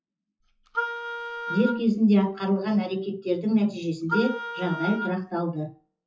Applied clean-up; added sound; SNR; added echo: classical method WPE with log-MMSE.